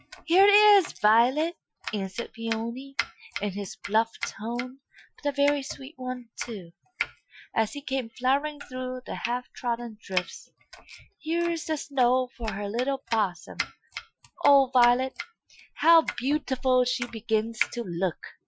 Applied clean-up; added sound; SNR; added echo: classical method Wiener filter.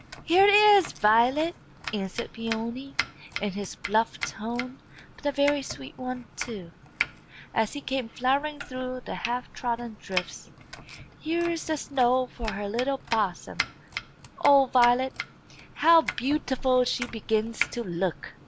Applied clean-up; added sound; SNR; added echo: none; Domestic sounds, home sounds; 12 dB; none.